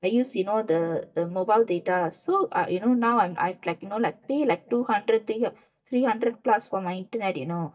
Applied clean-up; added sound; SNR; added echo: neural mask model DeepFilterNet 3.